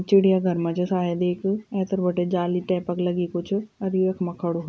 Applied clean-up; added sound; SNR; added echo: none; none; none; none.